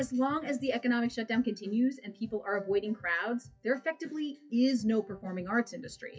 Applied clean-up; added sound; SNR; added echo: classical method WPE with log-MMSE.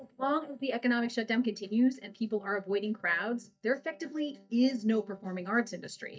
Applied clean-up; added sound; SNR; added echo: neural mask model DeepFilterNet 3.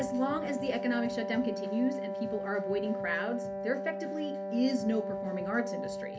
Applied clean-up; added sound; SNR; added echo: none; Wind instrument, woodwind instrument; 3 dB; reverberation time 0.3 s.